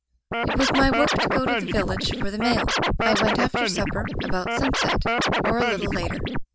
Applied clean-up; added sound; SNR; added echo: none; Scratching (performance technique); -3 dB; none.